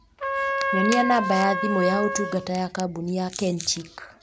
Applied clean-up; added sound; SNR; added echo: none; Trumpet; 4 dB; none.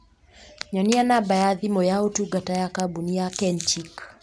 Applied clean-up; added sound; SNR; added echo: none; none; none; none.